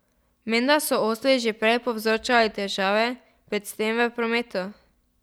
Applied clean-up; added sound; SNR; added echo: none; none; none; none.